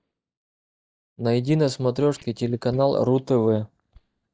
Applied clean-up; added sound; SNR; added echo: neural mask model DeepFilterNet 3.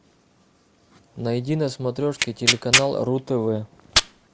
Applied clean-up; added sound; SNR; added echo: none; Tearing; -2 dB; none.